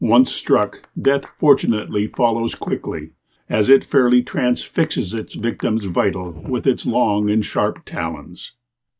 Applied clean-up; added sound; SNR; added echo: neural mask model DeepFilterNet 3.